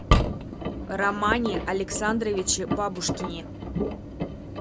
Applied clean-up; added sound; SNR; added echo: none; Engine; 0 dB; none.